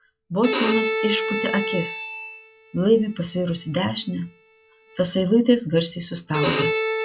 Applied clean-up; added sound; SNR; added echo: classical method log-MMSE.